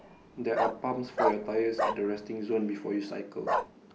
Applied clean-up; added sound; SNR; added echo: none; Bark; 2 dB; none.